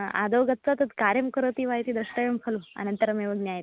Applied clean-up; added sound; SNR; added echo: none; none; none; none.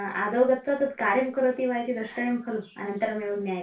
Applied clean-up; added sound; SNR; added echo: none; none; none; reverberation time 0.3 s.